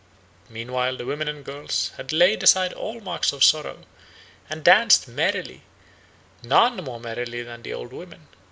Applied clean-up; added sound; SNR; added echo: none; none; none; none.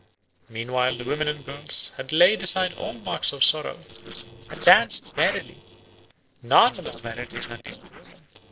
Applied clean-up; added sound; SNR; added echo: neural separator model SepFormer DNS4.